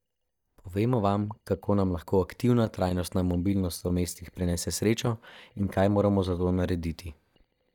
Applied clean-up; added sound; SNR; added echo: neural mask model DeepFilterNet 3.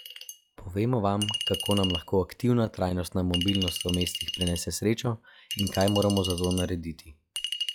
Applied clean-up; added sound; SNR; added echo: classical method log-MMSE.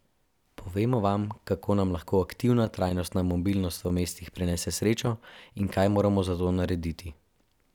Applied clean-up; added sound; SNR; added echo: none; none; none; none.